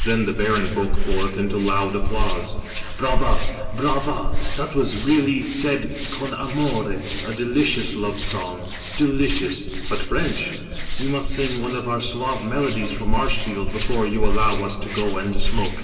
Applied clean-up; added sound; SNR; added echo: none; Hands; -1 dB; reverberation time 2.4 s.